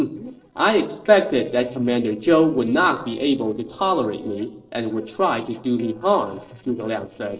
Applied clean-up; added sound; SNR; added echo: neural separator model SepFormer DNS4.